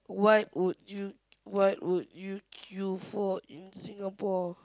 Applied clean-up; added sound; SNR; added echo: none; none; none; none.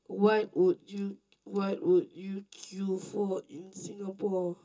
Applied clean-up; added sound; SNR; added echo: none; none; none; reverberation time 0.2 s.